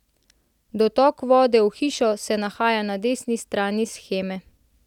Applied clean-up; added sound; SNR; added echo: none; none; none; none.